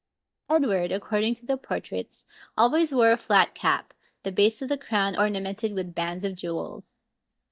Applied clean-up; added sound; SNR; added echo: neural mask model DeepFilterNet 3.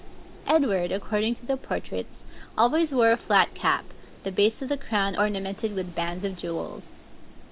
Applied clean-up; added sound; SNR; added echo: none; Wind; 13 dB; none.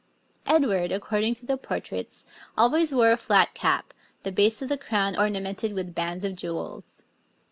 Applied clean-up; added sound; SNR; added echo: none; none; none; none.